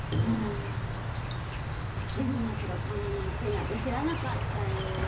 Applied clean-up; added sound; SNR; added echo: none; Insect; -1 dB; reverberation time 0.4 s.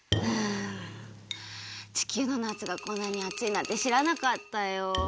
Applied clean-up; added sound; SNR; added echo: none; none; none; none.